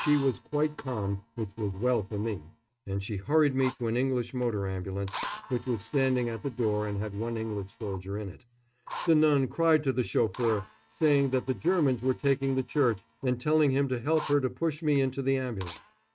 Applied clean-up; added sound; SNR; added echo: neural mask model RNNoise.